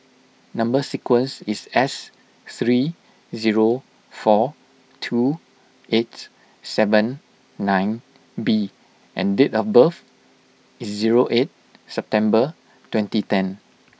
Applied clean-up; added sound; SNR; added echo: none; none; none; none.